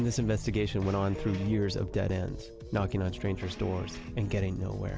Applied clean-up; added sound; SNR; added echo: none; none; none; none.